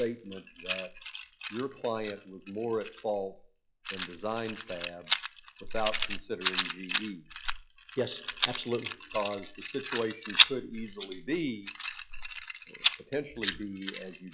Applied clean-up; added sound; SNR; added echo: classical method log-MMSE.